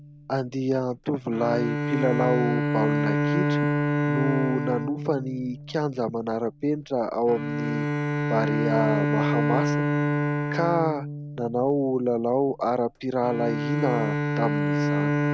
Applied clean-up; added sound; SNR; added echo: none; Bowed string instrument; 0 dB; none.